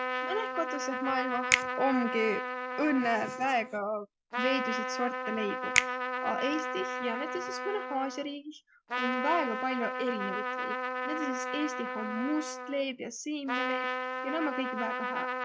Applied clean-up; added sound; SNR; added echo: none; Finger snapping + Trumpet; 0 dB; none.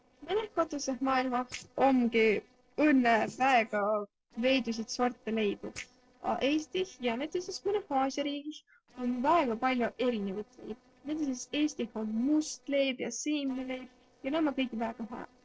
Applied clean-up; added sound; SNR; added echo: neural separator model SepFormer DNS4.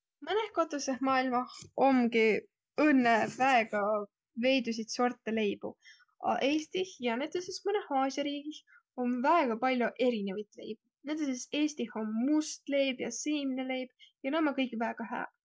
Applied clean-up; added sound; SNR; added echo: none; none; none; none.